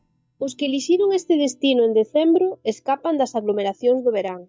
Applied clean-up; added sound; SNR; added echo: neural mask model DeepFilterNet 3.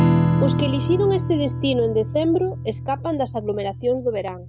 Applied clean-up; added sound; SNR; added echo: none; Strum; 1 dB; none.